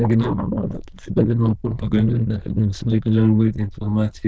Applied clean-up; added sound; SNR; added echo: neural diffusion model UNIVERSE++.